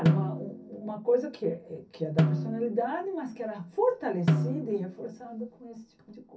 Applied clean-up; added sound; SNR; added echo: none; Snare drum; 0 dB; reverberation time 0.3 s.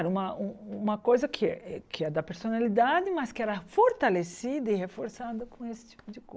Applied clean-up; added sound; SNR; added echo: none; none; none; none.